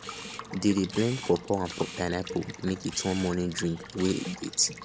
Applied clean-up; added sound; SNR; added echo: none; Camera + Water tap, faucet / Water / Liquid; 12 dB; none.